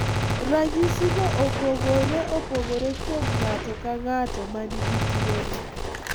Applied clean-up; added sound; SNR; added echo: none; Gunshot, gunfire; 0 dB; none.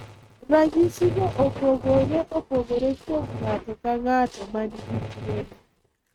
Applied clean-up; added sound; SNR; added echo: neural mask model RNNoise.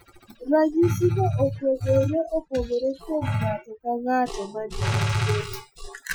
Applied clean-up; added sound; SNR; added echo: classical method Wiener filter.